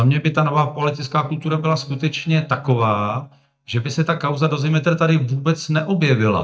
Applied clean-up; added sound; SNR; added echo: neural mask model DeepFilterNet 3.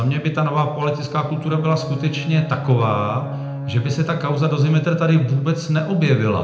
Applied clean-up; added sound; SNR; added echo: none; Bowed string instrument; 13 dB; reverberation time 0.7 s.